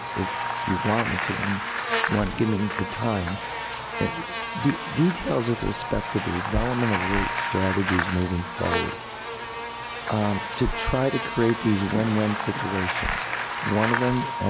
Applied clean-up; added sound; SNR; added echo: none; Buzz + Bicycle; 3 dB; none.